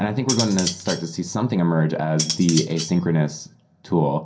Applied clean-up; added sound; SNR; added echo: none; Cutlery, silverware; 8 dB; reverberation time 0.3 s.